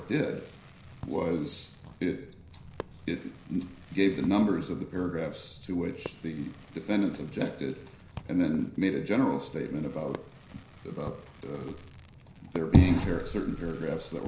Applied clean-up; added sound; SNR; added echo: none; Fireworks; 19 dB; reverberation time 0.5 s.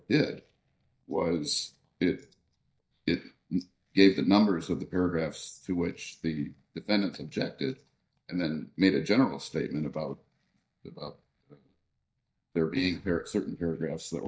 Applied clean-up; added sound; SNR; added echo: neural mask model DeepFilterNet 3.